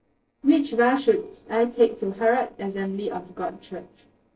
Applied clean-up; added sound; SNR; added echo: neural separator model SepFormer DNS4.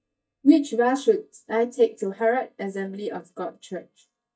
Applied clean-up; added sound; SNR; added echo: neural mask model DeepFilterNet 3.